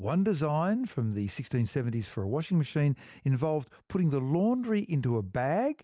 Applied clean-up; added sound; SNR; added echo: none; none; none; none.